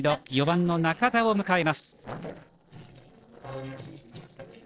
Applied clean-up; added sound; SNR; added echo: neural separator model SepFormer DNS4.